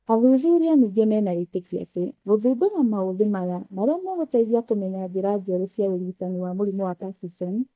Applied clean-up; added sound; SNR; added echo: neural mask model DeepFilterNet 3.